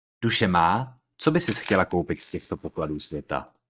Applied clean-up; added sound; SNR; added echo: neural mask model DeepFilterNet 3.